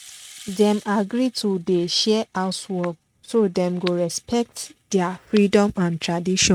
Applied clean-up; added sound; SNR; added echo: neural mask model RNNoise.